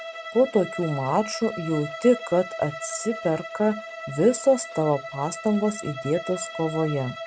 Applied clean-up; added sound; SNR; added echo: none; Bowed string instrument; 11 dB; none.